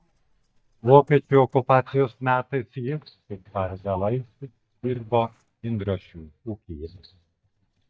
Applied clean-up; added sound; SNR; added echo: neural mask model DeepFilterNet 3.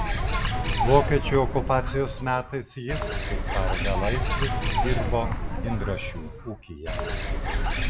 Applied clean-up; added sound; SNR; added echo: none; Bird; -2 dB; none.